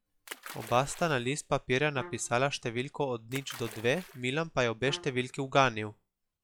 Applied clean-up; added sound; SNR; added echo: classical method log-MMSE.